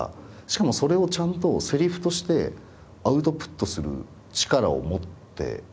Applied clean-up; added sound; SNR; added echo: none; none; none; none.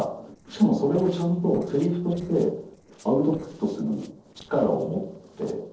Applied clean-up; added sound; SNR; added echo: neural separator model SepFormer DNS4.